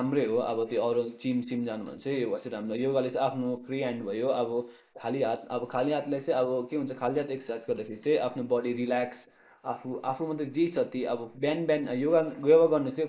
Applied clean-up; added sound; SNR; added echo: neural mask model Resemble Enhance denoiser.